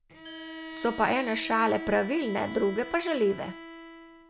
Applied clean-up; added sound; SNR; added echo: none; Bowed string instrument + Glass; 12 dB; none.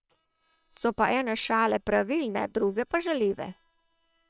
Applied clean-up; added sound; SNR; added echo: neural separator model SepFormer WHAM!.